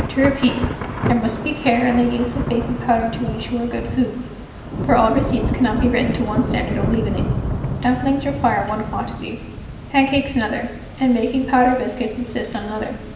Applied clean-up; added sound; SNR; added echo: none; Thunder / Rain; 5 dB; reverberation time 1.0 s.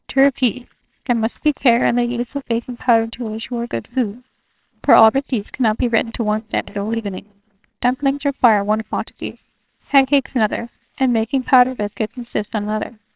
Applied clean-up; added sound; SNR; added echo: neural separator model SepFormer WHAMR!.